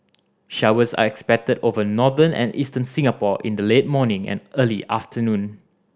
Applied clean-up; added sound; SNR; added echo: none; none; none; none.